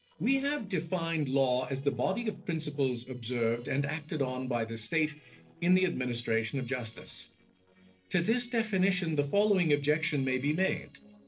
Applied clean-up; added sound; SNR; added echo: neural separator model SepFormer DNS4.